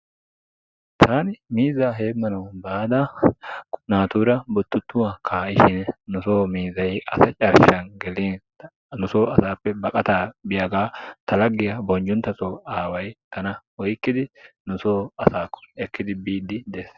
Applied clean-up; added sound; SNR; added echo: none; none; none; none.